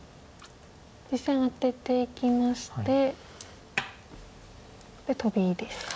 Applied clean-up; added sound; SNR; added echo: none; none; none; none.